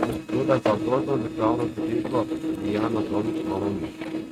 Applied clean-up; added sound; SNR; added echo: neural mask model RNNoise.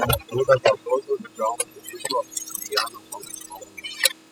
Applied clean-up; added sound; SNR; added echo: classical method spectral subtraction.